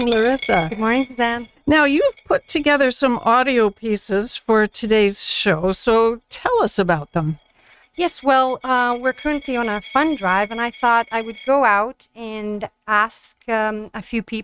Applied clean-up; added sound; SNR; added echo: neural mask model RNNoise.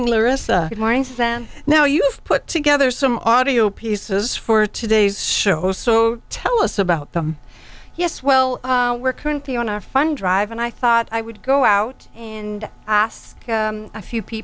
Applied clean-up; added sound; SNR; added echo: none; none; none; none.